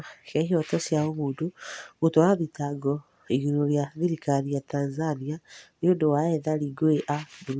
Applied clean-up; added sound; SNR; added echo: none; none; none; none.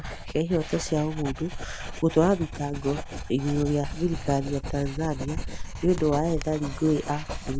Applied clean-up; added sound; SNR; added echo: none; Writing; 7 dB; none.